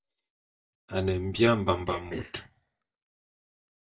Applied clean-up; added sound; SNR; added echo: neural mask model DeepFilterNet 3.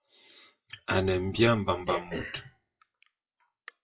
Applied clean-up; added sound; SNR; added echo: classical method WPE with log-MMSE.